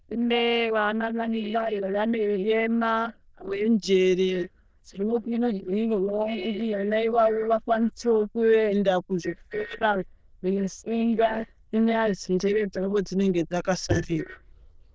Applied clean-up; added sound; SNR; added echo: neural diffusion model UNIVERSE++.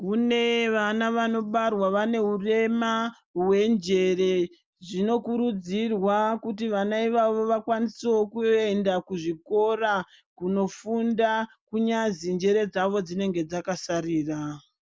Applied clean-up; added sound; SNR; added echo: none; none; none; none.